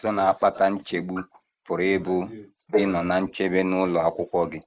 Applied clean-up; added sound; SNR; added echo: neural mask model Resemble Enhance denoiser.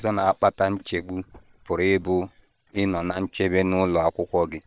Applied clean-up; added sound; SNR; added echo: neural separator model SepFormer WHAM!.